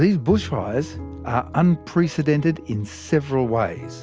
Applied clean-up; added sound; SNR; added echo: none; Bowed string instrument; 18 dB; none.